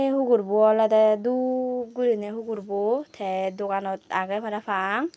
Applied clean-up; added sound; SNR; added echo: none; none; none; none.